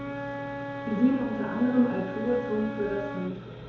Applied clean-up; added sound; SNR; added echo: none; Wind instrument, woodwind instrument; 8 dB; reverberation time 0.5 s.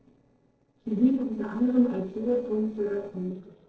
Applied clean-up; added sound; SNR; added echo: neural separator model SepFormer DNS4.